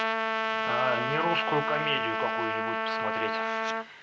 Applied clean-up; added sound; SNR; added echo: none; Trumpet; -3 dB; none.